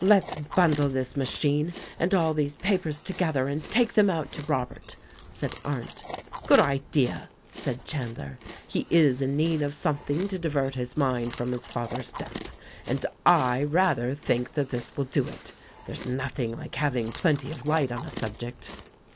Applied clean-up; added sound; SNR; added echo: none; Chewing, mastication; 16 dB; none.